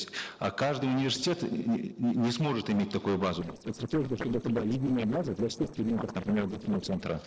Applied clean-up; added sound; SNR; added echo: neural separator model SepFormer DNS4.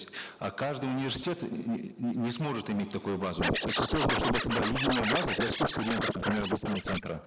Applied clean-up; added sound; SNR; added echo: neural mask model Resemble Enhance denoiser.